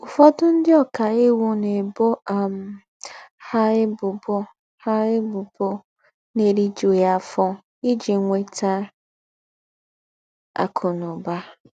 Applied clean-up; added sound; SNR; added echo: none; none; none; none.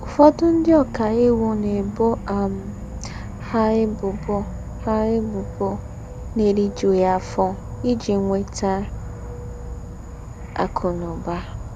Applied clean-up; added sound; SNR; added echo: none; Insect / Frog; 10 dB; none.